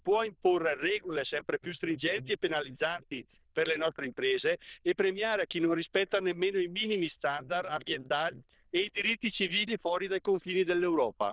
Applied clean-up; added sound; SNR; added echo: neural diffusion model UNIVERSE++.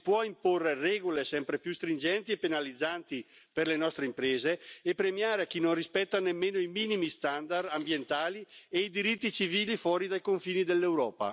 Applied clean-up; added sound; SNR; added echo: none; none; none; none.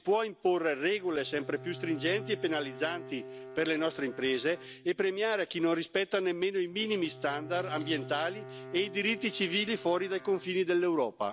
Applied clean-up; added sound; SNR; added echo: none; Bowed string instrument; 16 dB; none.